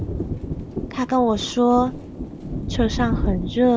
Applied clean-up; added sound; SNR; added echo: none; Thunder; 5 dB; none.